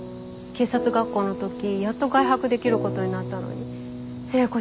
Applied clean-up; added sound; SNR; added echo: none; none; none; none.